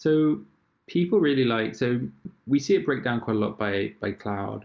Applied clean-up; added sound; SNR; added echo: none; none; none; none.